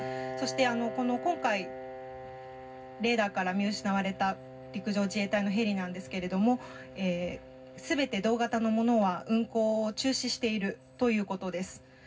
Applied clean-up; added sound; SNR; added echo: none; Piano; 13 dB; reverberation time 0.4 s.